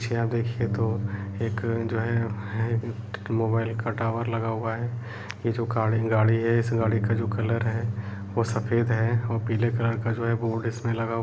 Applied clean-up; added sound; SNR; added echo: none; Bass guitar; 11 dB; none.